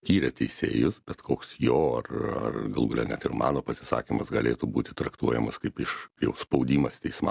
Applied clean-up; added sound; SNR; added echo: none; none; none; none.